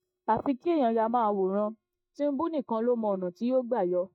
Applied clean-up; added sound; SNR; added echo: neural mask model DeepFilterNet 3.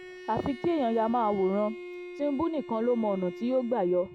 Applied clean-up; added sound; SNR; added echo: none; Bowed string instrument; 14 dB; none.